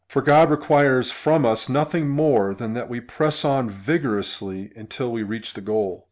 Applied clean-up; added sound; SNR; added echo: none; none; none; none.